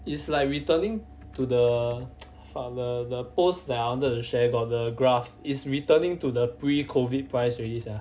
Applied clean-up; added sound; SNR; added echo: none; none; none; none.